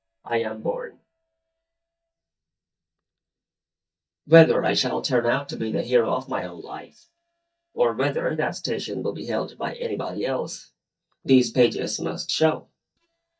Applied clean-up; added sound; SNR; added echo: neural mask model DeepFilterNet 3.